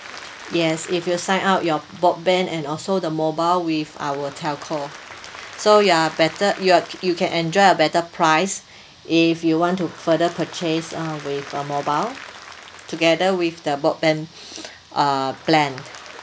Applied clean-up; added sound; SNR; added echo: none; Applause / Crowd; 20 dB; none.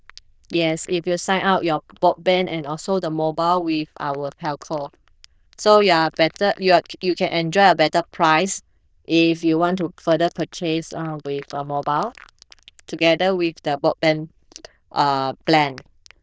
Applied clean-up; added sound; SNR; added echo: neural diffusion model UNIVERSE++.